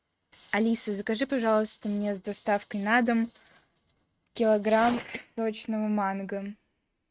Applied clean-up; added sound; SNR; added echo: neural mask model RNNoise.